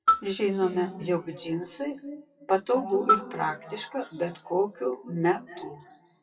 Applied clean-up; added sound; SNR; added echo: classical method WPE with log-MMSE.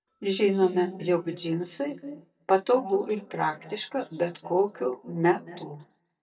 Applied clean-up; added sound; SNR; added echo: neural mask model DeepFilterNet 3.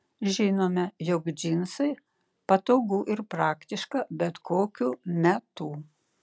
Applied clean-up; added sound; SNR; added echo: none; none; none; none.